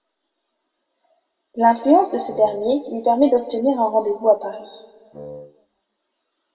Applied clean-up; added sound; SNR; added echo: none; Wind instrument, woodwind instrument; 17 dB; reverberation time 1.2 s.